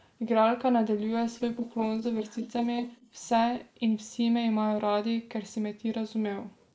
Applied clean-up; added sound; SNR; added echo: neural mask model Resemble Enhance denoiser.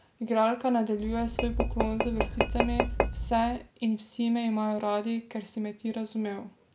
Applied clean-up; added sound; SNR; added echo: none; Tap / Glass; 0 dB; none.